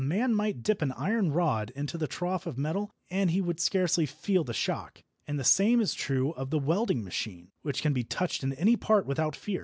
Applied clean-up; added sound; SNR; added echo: none; none; none; none.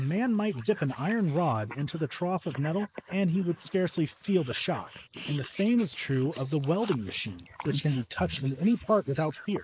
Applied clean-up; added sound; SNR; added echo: neural mask model Resemble Enhance denoiser.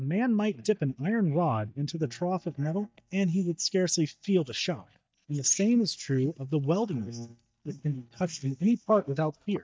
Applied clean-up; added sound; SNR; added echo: neural mask model DeepFilterNet 3.